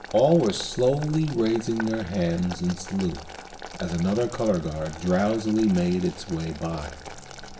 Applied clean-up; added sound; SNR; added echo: none; Boiling; 16 dB; reverberation time 1.6 s.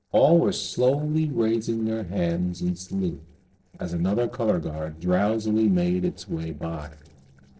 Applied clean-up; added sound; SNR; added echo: neural separator model SepFormer DNS4.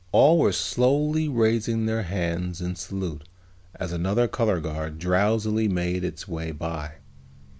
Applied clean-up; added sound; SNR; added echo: none; none; none; none.